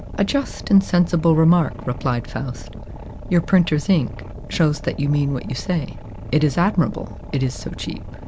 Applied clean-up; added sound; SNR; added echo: none; Boat, Water vehicle; 12 dB; none.